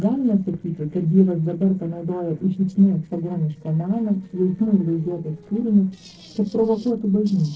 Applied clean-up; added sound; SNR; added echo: neural separator model SepFormer DNS4.